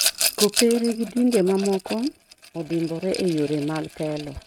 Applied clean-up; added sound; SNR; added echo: neural mask model RNNoise.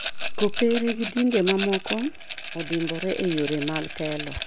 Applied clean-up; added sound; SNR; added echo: none; Rattle; 1 dB; none.